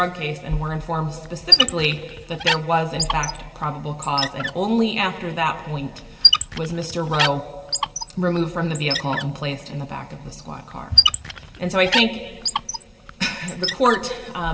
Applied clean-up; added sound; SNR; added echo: none; Squeak; 1 dB; reverberation time 3.0 s.